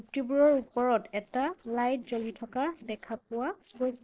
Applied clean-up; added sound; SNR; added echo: neural separator model SepFormer DNS4.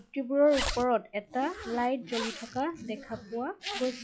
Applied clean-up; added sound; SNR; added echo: classical method log-MMSE.